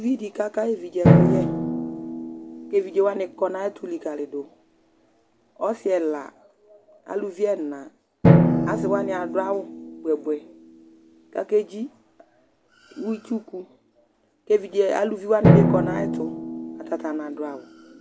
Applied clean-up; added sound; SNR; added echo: none; Drum; -2 dB; none.